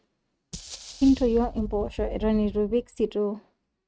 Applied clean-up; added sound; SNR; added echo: neural mask model RNNoise.